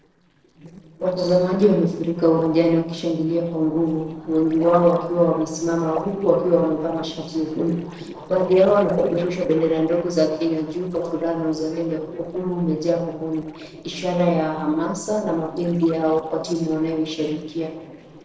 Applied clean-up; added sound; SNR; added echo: neural separator model SepFormer DNS4.